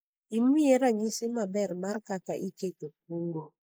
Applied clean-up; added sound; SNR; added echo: neural mask model Resemble Enhance denoiser.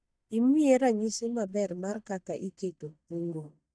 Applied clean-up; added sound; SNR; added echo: neural mask model DeepFilterNet 3.